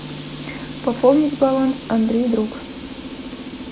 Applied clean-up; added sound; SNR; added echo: none; Tools; 10 dB; none.